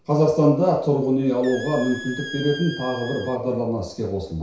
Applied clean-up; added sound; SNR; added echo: none; Squeak; 16 dB; reverberation time 0.6 s.